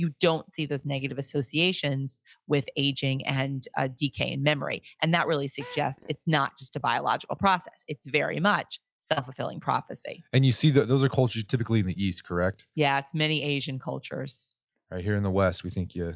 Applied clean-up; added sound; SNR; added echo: classical method log-MMSE.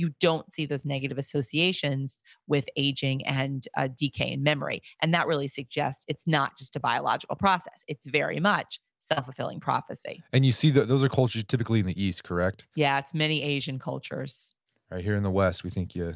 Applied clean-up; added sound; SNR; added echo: none; none; none; none.